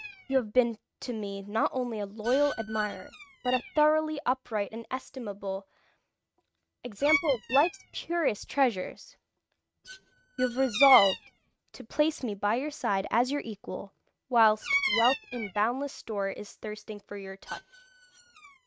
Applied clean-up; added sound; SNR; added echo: neural mask model RNNoise.